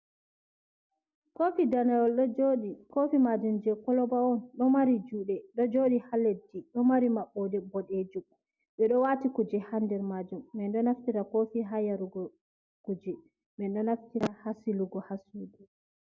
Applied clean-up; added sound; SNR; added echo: none; none; none; none.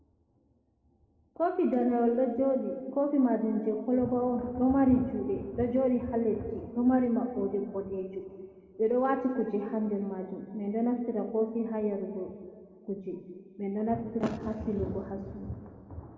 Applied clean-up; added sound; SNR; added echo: none; Thunder; 17 dB; reverberation time 1.9 s.